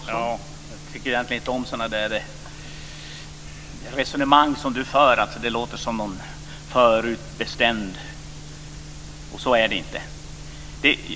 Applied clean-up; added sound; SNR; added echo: none; none; none; none.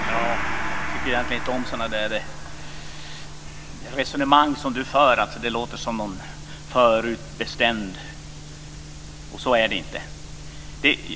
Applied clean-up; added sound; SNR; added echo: none; Gong; 7 dB; none.